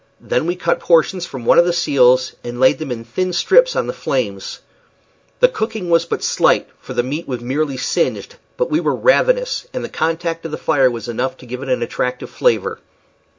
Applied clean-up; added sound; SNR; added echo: none; none; none; none.